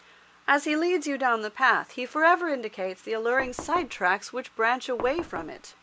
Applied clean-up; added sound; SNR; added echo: none; Knock; 13 dB; none.